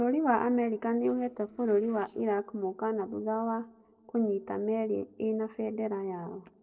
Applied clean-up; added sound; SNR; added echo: neural separator model SepFormer DNS4.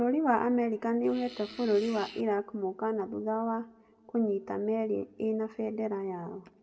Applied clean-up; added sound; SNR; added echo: none; Fart; 17 dB; reverberation time 0.9 s.